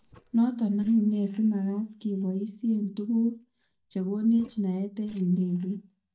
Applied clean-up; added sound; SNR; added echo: neural mask model DeepFilterNet 3.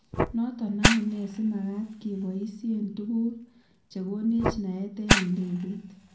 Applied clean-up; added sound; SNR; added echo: none; Fire; 1 dB; reverberation time 0.6 s.